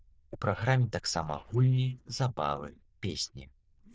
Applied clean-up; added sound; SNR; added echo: neural diffusion model UNIVERSE++.